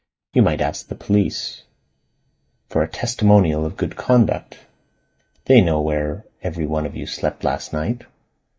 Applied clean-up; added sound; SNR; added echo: neural mask model DeepFilterNet 3.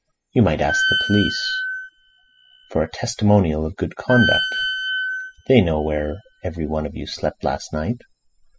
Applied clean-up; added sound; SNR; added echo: classical method spectral subtraction.